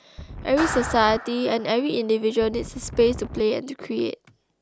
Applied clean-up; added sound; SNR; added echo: none; Clapping + Wind; 11 dB; none.